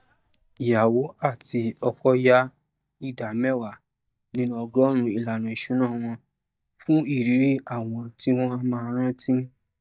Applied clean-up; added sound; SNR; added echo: neural mask model DeepFilterNet 3.